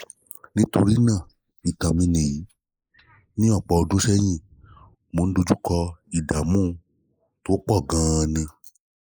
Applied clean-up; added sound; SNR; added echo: neural mask model Resemble Enhance denoiser.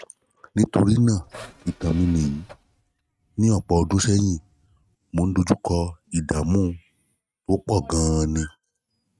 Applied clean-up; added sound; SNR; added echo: neural mask model RNNoise.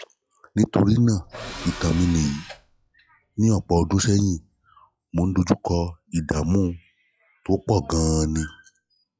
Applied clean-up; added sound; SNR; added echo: classical method log-MMSE.